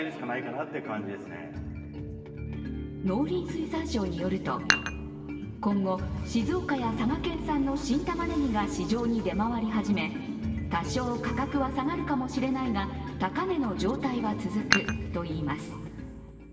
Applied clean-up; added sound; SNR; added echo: none; Dishes, pots, and pans; 2 dB; reverberation time 2.7 s.